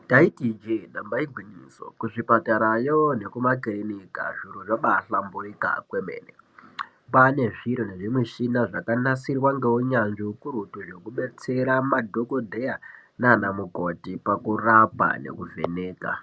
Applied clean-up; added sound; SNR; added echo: none; none; none; none.